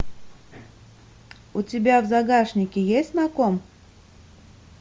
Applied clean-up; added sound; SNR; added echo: none; none; none; none.